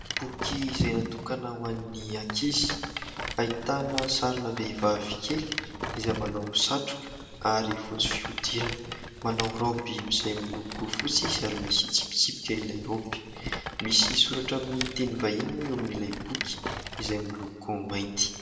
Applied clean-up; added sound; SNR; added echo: none; Rattle; 8 dB; reverberation time 1.5 s.